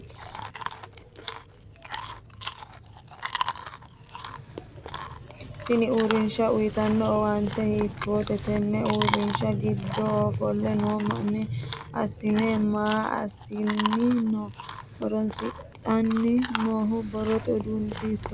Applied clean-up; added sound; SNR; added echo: none; Chewing, mastication; 8 dB; none.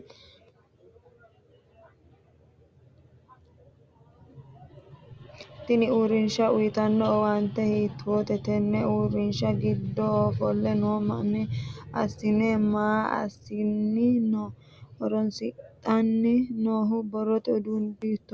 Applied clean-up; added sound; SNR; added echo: none; none; none; none.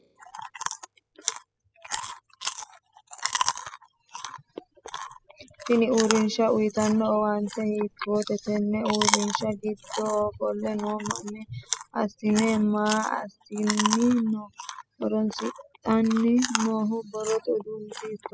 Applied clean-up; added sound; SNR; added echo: classical method spectral subtraction.